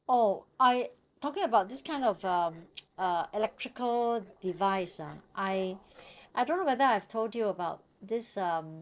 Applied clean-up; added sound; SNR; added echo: neural separator model SepFormer DNS4.